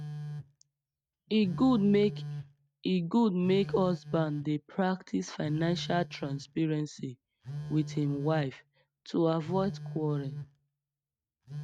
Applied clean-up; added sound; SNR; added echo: neural mask model RNNoise.